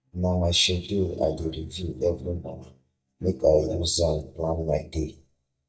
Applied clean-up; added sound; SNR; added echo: neural mask model DeepFilterNet 3.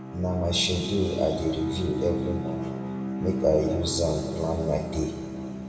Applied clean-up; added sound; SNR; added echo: none; Bowed string instrument; 5 dB; reverberation time 2.2 s.